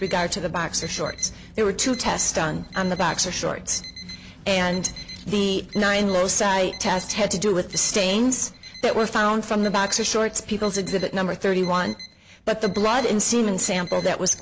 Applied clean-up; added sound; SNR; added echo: none; Alarm; 19 dB; none.